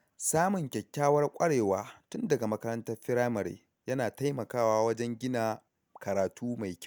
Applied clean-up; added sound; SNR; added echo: none; none; none; none.